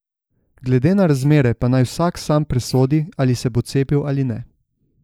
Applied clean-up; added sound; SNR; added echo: neural mask model Resemble Enhance denoiser.